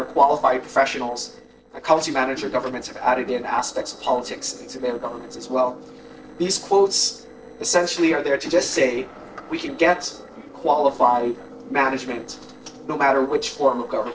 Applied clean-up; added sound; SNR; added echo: neural separator model SepFormer DNS4.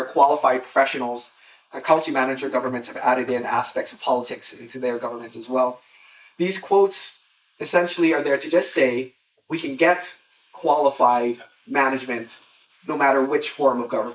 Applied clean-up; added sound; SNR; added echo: neural mask model Resemble Enhance denoiser.